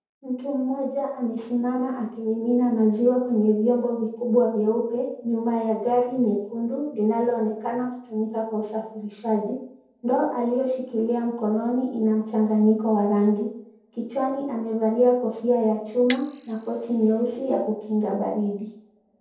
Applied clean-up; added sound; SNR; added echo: none; Bicycle bell; -5 dB; reverberation time 0.7 s.